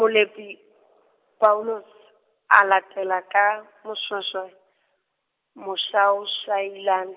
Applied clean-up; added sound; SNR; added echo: none; none; none; none.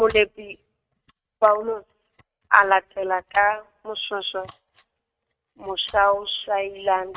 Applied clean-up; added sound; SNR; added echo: neural mask model RNNoise.